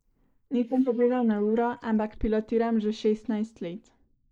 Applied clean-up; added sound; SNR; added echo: neural mask model Resemble Enhance denoiser.